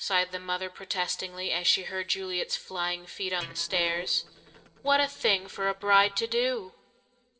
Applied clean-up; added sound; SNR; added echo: neural separator model SepFormer DNS4.